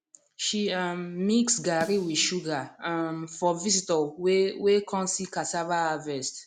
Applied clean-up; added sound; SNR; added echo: none; Snare drum; 19 dB; none.